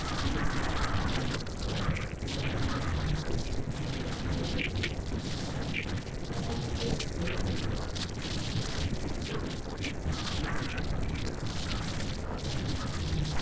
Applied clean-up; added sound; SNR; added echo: neural separator model SepFormer DNS4.